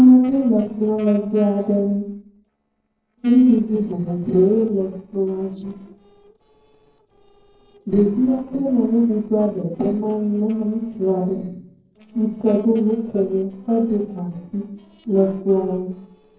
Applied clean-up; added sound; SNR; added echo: neural separator model SepFormer DNS4.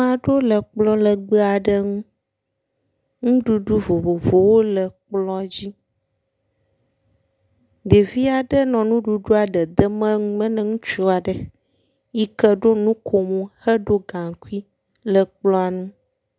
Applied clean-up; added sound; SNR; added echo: none; none; none; none.